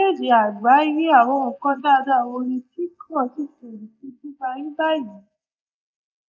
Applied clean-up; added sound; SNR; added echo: neural mask model Resemble Enhance denoiser.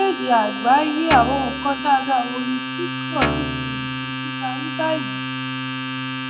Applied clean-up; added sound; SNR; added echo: none; Domestic sounds, home sounds + Guitar; 3 dB; none.